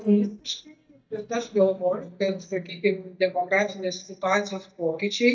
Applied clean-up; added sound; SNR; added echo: neural mask model DeepFilterNet 3.